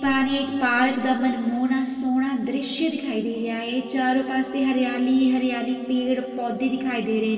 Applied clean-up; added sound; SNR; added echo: none; Siren / Dog; 19 dB; reverberation time 2.3 s.